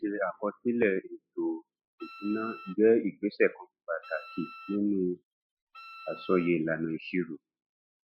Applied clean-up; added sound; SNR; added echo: classical method spectral subtraction.